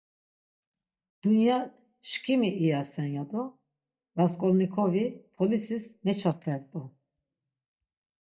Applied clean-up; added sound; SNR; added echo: neural mask model DeepFilterNet 3.